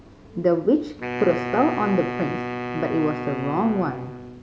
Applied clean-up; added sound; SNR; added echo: none; Wind instrument, woodwind instrument; 7 dB; none.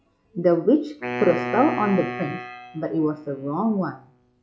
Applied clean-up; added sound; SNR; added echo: classical method log-MMSE.